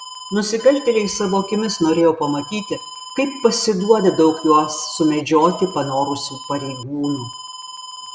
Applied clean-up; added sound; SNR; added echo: none; Alarm; 16 dB; none.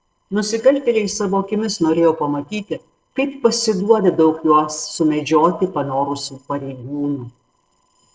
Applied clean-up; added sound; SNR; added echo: neural separator model SepFormer DNS4.